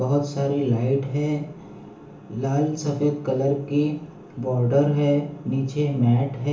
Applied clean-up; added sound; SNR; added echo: none; none; none; reverberation time 0.8 s.